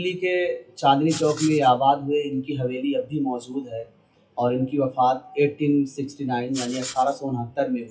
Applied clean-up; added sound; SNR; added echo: classical method WPE with log-MMSE.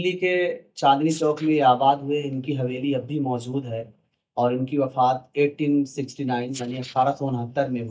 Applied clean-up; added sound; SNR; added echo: neural mask model DeepFilterNet 3.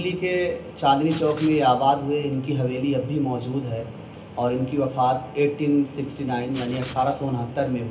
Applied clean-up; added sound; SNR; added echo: none; Writing; 13 dB; reverberation time 0.3 s.